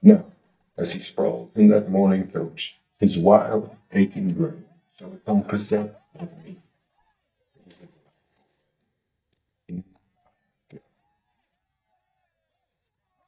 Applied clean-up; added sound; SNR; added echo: neural mask model DeepFilterNet 3.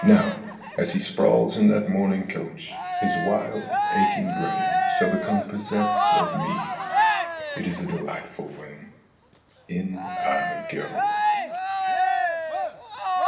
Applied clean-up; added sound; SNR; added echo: none; Cheering; 0 dB; reverberation time 1.1 s.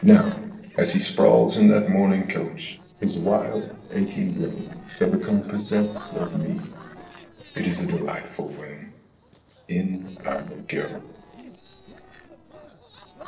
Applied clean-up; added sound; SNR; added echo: neural separator model SepFormer DNS4.